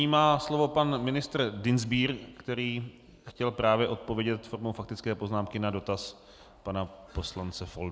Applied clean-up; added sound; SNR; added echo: none; none; none; none.